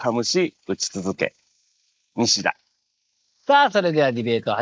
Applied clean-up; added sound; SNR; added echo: neural mask model Resemble Enhance denoiser.